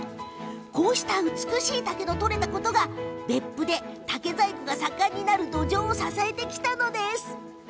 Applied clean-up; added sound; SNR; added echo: none; none; none; none.